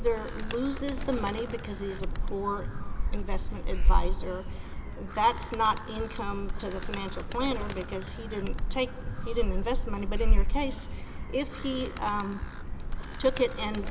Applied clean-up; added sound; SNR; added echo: none; Animal; -4 dB; none.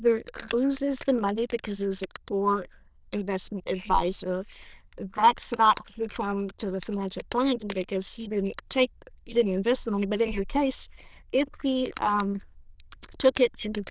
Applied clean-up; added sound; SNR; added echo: neural diffusion model UNIVERSE++.